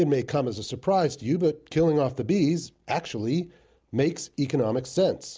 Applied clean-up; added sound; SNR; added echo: none; none; none; none.